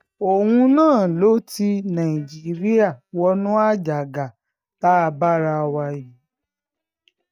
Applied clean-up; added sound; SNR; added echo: neural mask model DeepFilterNet 3.